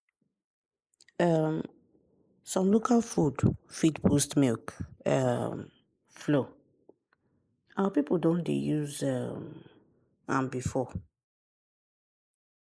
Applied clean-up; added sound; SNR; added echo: neural mask model Resemble Enhance denoiser.